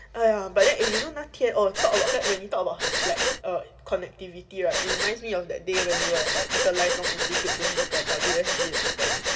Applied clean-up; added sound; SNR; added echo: none; Breathing; 1 dB; reverberation time 0.9 s.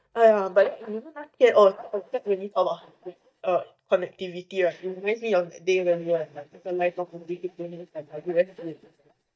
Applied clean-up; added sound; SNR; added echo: neural mask model DeepFilterNet 3.